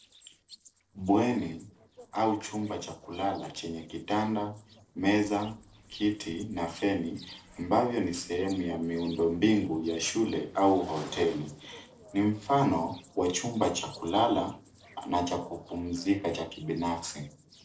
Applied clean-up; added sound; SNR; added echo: neural separator model SepFormer DNS4.